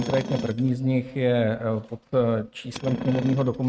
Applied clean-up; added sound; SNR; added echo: neural mask model RNNoise.